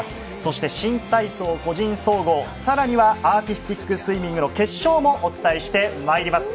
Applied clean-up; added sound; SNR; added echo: none; none; none; none.